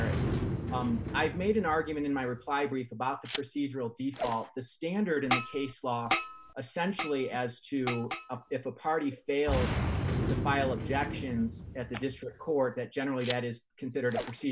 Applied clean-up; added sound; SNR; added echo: none; Boom; 4 dB; none.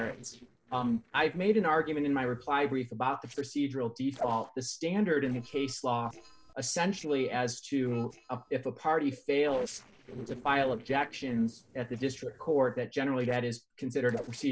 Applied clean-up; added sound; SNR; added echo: neural separator model SepFormer DNS4.